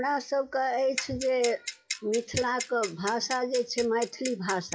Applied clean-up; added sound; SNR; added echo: classical method WPE with log-MMSE.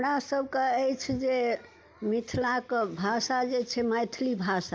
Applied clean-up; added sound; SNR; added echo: none; none; none; none.